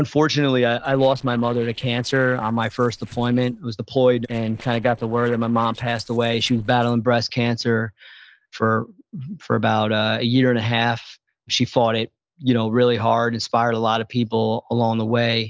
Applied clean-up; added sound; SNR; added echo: neural separator model SepFormer DNS4.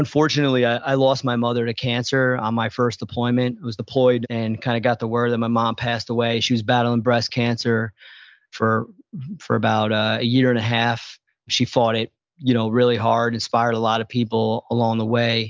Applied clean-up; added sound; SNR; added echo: none; none; none; none.